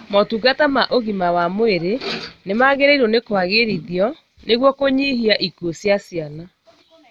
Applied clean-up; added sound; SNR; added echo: none; none; none; none.